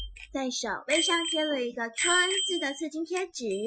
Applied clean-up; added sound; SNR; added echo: classical method Wiener filter.